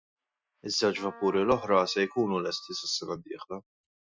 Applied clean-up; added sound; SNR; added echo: classical method Wiener filter.